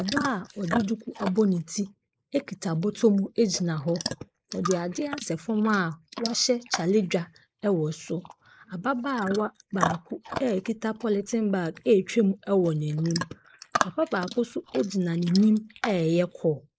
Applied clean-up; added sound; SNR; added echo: neural mask model Resemble Enhance denoiser.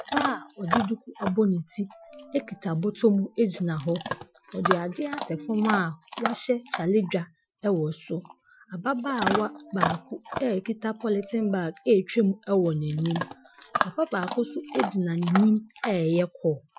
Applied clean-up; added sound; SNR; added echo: classical method Wiener filter.